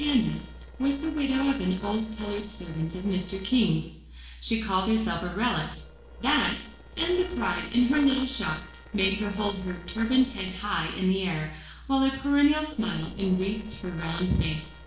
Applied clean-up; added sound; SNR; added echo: neural separator model SepFormer DNS4.